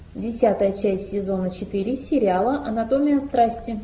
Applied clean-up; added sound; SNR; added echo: none; none; none; none.